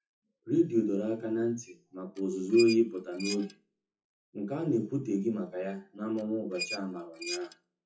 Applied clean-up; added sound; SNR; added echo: classical method WPE with log-MMSE.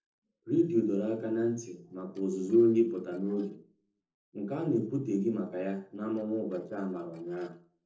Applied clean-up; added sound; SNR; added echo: neural separator model SepFormer DNS4.